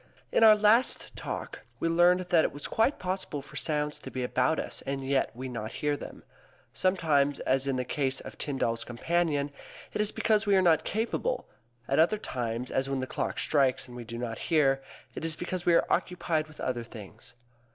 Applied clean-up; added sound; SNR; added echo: none; none; none; none.